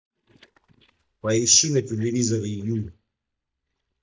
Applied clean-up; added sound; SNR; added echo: neural mask model DeepFilterNet 3.